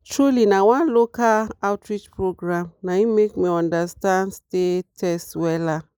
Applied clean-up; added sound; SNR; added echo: neural mask model Resemble Enhance denoiser.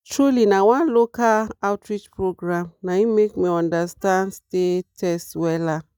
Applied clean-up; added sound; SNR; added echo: neural mask model DeepFilterNet 3.